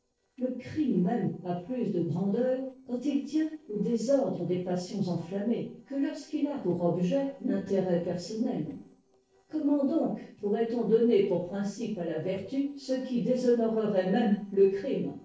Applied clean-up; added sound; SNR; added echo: neural separator model SepFormer DNS4.